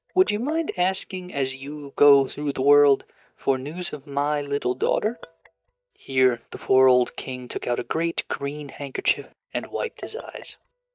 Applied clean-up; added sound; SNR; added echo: neural mask model DeepFilterNet 3.